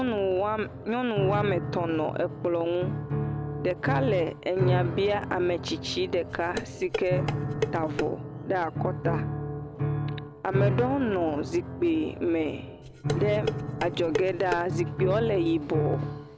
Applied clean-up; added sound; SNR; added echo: none; Piano + Dishes, pots, and pans; 3 dB; none.